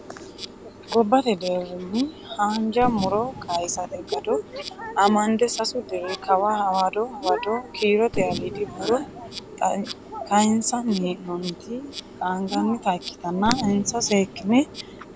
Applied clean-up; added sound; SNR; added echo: none; Fireworks + Insect; 12 dB; none.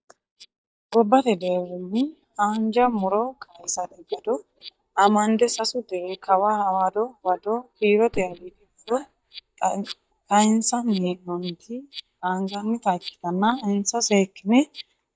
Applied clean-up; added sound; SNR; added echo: neural mask model DeepFilterNet 3.